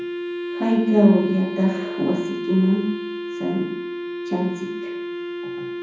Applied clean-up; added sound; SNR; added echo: none; Wind instrument, woodwind instrument; 7 dB; reverberation time 1.2 s.